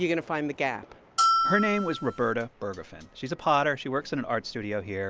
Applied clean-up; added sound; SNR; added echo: none; Bell; -3 dB; none.